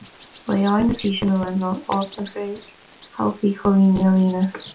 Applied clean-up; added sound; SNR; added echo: none; Bird vocalization, bird call, bird song; 16 dB; reverberation time 0.2 s.